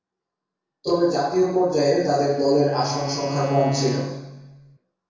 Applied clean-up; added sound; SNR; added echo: none; Bowed string instrument; 8 dB; reverberation time 1.0 s.